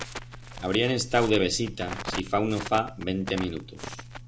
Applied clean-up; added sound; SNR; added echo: none; Crackle; 10 dB; none.